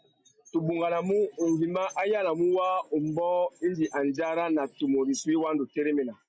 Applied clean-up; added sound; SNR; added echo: none; none; none; none.